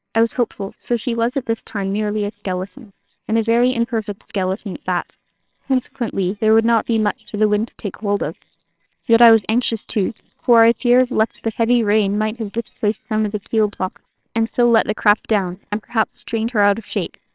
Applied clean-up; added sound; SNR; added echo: neural separator model SepFormer WHAMR!.